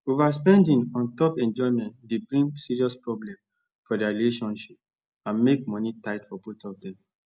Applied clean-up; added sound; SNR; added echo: none; none; none; none.